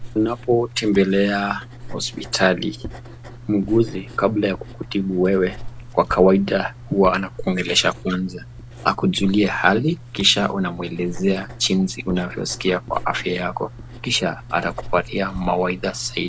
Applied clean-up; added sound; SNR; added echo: none; Writing; 14 dB; none.